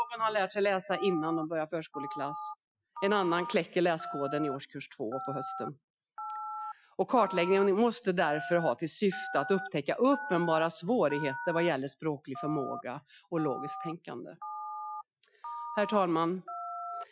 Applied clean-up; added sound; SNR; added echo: classical method Wiener filter.